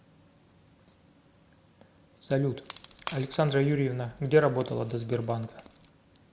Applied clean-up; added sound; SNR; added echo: none; Wood; 13 dB; none.